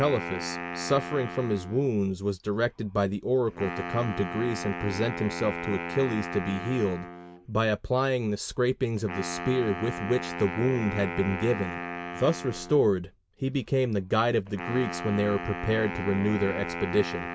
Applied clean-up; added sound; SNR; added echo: none; Wind instrument, woodwind instrument; 9 dB; none.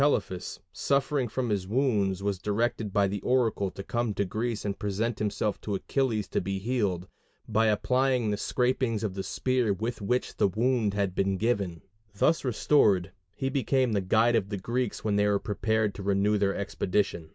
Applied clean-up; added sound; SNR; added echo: none; none; none; none.